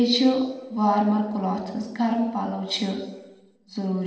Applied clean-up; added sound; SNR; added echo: none; none; none; reverberation time 1.1 s.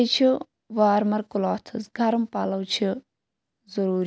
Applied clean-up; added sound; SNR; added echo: none; none; none; none.